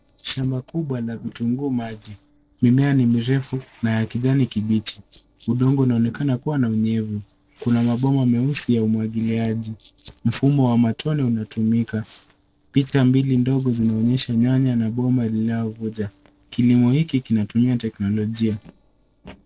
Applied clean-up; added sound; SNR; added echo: neural separator model SepFormer DNS4.